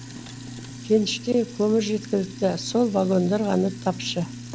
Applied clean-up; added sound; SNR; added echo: none; Sink (filling or washing); 14 dB; none.